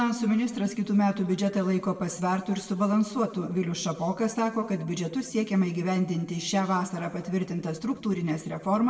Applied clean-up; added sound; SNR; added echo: none; none; none; reverberation time 1.2 s.